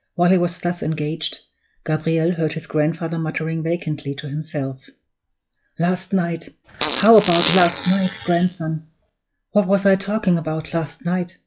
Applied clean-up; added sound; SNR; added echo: classical method log-MMSE.